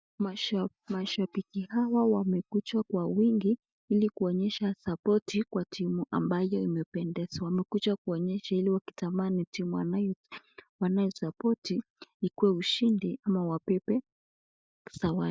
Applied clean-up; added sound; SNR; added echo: neural mask model DeepFilterNet 3.